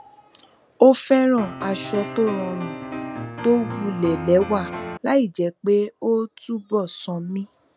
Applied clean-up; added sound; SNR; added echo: none; Piano; 9 dB; none.